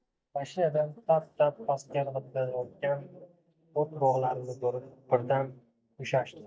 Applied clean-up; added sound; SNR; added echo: neural mask model DeepFilterNet 3.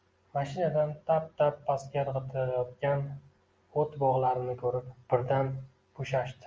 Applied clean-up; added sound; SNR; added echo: none; none; none; none.